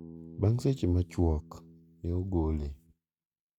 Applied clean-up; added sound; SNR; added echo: neural mask model RNNoise.